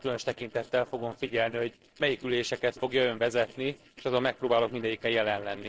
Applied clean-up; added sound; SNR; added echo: neural separator model SepFormer DNS4.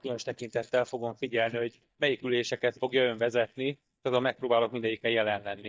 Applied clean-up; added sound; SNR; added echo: neural mask model DeepFilterNet 3.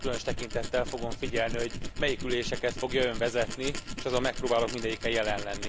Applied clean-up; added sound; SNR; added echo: none; Tools; 4 dB; none.